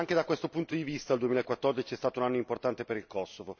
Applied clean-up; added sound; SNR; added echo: none; none; none; none.